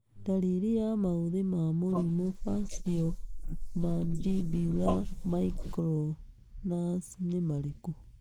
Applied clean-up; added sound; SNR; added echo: neural mask model Resemble Enhance denoiser.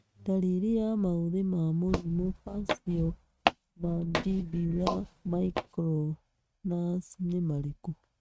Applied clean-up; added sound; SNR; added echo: neural mask model RNNoise.